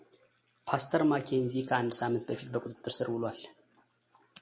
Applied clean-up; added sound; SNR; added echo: none; none; none; none.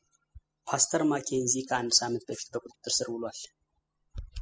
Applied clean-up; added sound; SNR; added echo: classical method spectral subtraction.